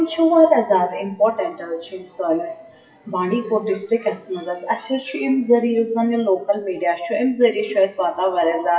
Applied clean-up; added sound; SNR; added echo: classical method WPE with log-MMSE.